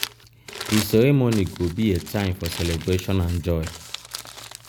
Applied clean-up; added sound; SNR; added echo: none; Crumpling, crinkling; 12 dB; none.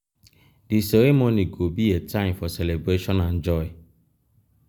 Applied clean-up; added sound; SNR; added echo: none; none; none; none.